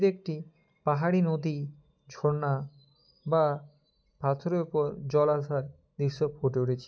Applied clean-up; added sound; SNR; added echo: none; none; none; none.